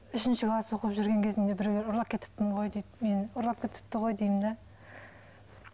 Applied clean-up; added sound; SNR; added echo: none; none; none; none.